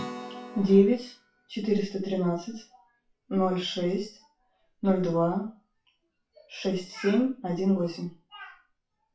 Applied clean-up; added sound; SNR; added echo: classical method WPE with log-MMSE.